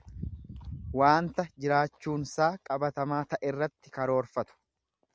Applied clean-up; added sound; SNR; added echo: none; none; none; none.